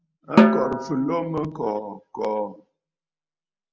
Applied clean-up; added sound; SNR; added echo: none; Snare drum; -4 dB; none.